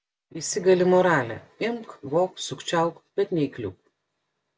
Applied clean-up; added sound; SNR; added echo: none; none; none; none.